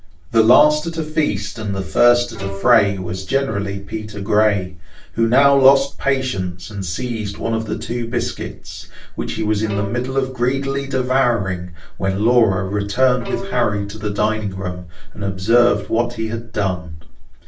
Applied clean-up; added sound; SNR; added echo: none; Bowed string instrument; 17 dB; reverberation time 0.3 s.